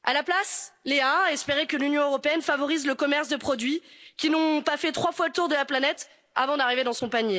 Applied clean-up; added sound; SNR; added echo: none; none; none; none.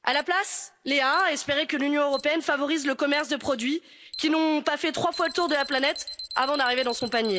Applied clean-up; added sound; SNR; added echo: none; Alarm; 16 dB; none.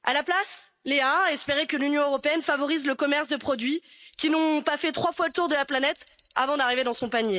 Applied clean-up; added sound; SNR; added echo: neural mask model RNNoise.